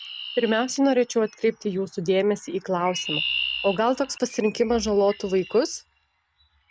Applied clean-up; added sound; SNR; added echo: none; Chirp, tweet; 11 dB; none.